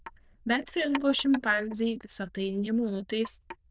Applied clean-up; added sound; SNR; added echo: neural diffusion model UNIVERSE++.